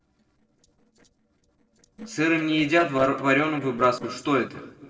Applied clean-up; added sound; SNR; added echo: neural separator model SepFormer DNS4.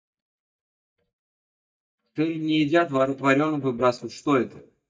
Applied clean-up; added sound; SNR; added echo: neural mask model DeepFilterNet 3.